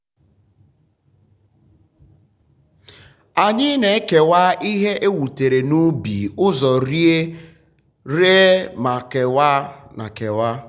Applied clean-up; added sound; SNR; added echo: none; none; none; none.